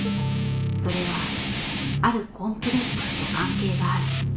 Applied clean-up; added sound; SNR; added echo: none; Guitar; -3 dB; reverberation time 0.5 s.